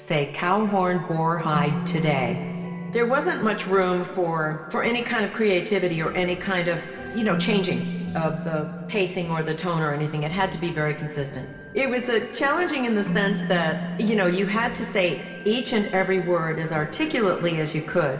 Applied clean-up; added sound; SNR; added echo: none; Keyboard (musical); 10 dB; reverberation time 2.2 s.